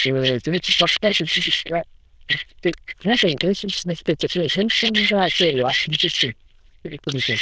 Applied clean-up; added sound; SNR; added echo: neural diffusion model UNIVERSE++.